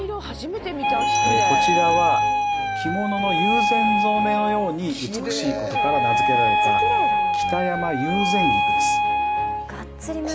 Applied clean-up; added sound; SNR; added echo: none; Wind instrument, woodwind instrument; -4 dB; none.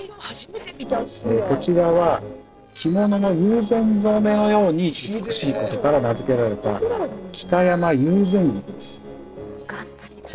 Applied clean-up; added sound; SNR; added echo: neural separator model SepFormer DNS4.